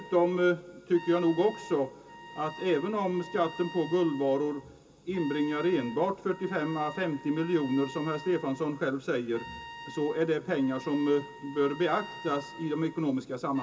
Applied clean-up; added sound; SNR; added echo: none; Trumpet; 16 dB; reverberation time 0.2 s.